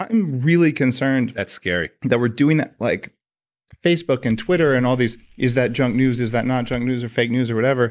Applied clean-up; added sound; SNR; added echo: neural mask model DeepFilterNet 3.